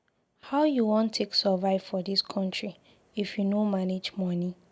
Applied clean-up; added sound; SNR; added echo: none; none; none; none.